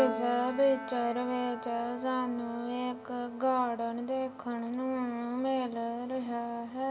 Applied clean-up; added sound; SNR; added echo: none; Piano; 12 dB; reverberation time 0.8 s.